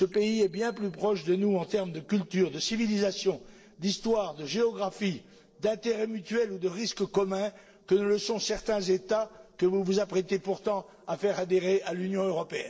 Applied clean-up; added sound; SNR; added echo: neural separator model SepFormer DNS4.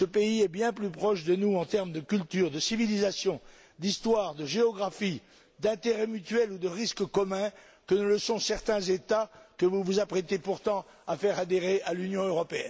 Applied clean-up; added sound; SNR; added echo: none; none; none; none.